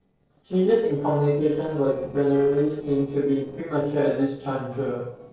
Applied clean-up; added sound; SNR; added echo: neural separator model SepFormer DNS4.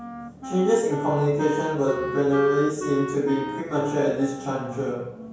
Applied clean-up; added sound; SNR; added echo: none; Wind instrument, woodwind instrument; 9 dB; reverberation time 0.5 s.